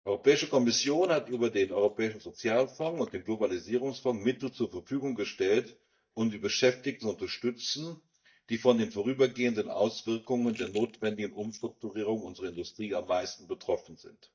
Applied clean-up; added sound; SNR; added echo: neural mask model DeepFilterNet 3.